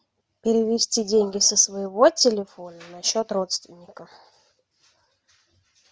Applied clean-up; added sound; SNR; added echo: none; none; none; none.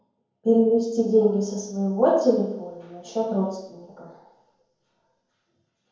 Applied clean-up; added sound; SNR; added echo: none; none; none; reverberation time 0.9 s.